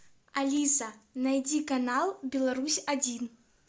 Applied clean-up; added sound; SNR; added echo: none; none; none; none.